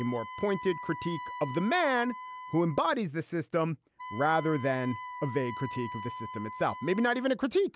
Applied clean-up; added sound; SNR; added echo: none; Wind instrument, woodwind instrument; 12 dB; none.